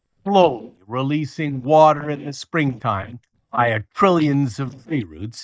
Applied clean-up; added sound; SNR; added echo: neural mask model DeepFilterNet 3.